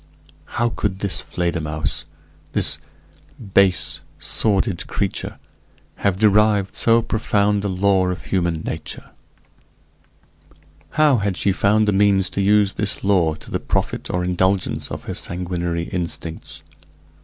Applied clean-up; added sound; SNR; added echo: none; none; none; none.